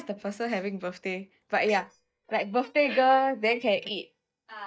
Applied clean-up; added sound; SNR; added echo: neural mask model DeepFilterNet 3.